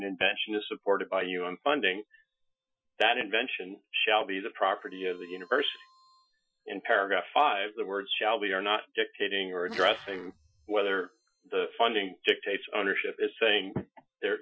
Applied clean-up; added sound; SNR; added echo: classical method Wiener filter.